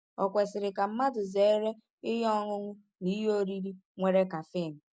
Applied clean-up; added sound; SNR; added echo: none; none; none; none.